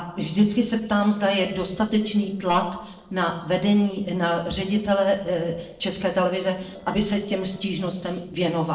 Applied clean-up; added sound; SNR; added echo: neural separator model SepFormer DNS4.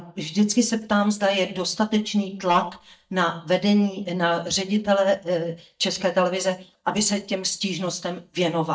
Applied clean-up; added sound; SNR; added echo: neural mask model DeepFilterNet 3.